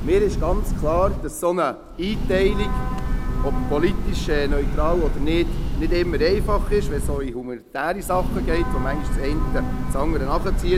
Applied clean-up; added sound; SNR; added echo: none; Train / Breathing; -1 dB; none.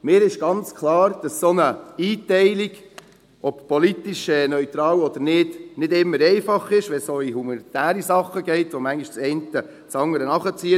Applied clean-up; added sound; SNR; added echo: none; none; none; none.